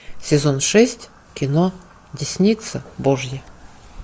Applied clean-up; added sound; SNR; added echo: none; none; none; none.